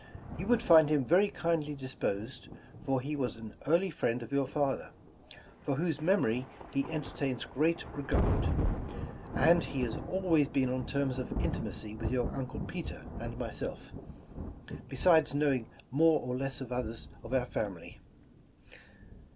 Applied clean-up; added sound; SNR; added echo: none; Thunder; 7 dB; none.